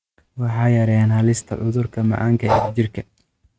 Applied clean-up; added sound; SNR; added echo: neural mask model RNNoise.